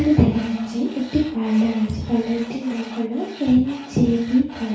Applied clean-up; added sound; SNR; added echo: none; Tools; 20 dB; reverberation time 0.6 s.